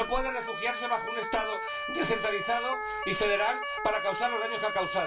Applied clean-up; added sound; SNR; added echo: none; Motor vehicle (road) / Siren; 3 dB; reverberation time 0.3 s.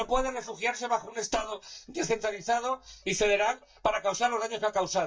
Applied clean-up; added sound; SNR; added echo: neural mask model DeepFilterNet 3.